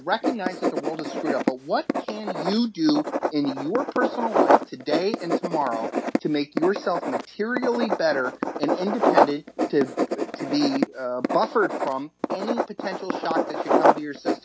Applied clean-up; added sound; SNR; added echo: none; Writing; -1 dB; none.